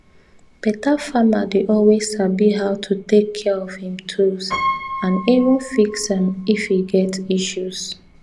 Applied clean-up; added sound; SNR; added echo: none; Piano; 14 dB; none.